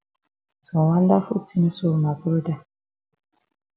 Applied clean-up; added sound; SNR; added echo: none; none; none; none.